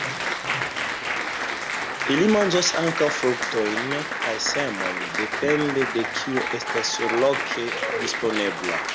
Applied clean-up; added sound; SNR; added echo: none; Applause; 2 dB; none.